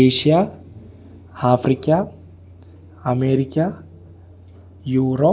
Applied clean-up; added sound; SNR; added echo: none; none; none; none.